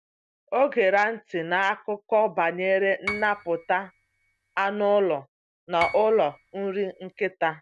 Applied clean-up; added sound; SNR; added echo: none; Piano; 13 dB; none.